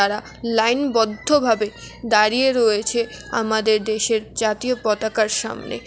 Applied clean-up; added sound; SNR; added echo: none; none; none; none.